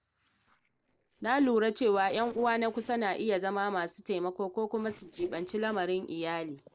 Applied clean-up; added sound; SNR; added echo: neural separator model SepFormer DNS4.